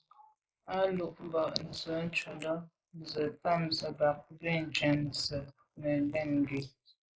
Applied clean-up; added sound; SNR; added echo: neural mask model Resemble Enhance denoiser.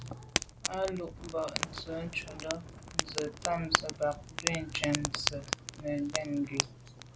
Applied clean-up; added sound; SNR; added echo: none; Fire; 1 dB; none.